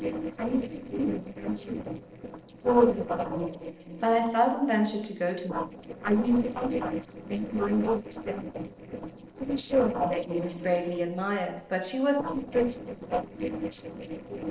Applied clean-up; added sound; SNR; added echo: neural separator model SepFormer DNS4.